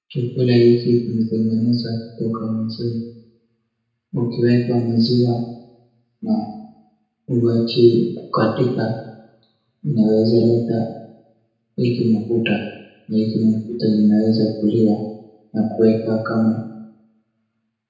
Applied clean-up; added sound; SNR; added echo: none; none; none; reverberation time 0.9 s.